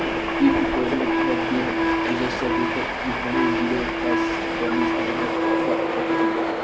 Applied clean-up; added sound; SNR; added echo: none; Train + Wind instrument, woodwind instrument; -5 dB; none.